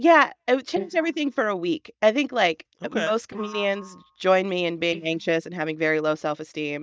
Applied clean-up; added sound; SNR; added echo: neural mask model DeepFilterNet 3.